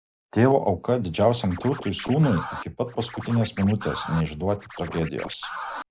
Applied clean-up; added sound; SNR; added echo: none; Scratching (performance technique); 12 dB; none.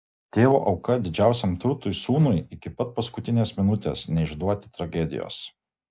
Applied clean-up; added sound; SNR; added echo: none; none; none; none.